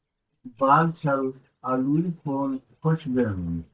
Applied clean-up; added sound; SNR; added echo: neural mask model DeepFilterNet 3.